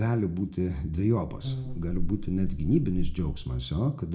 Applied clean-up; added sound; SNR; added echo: none; Buzz; 2 dB; reverberation time 0.3 s.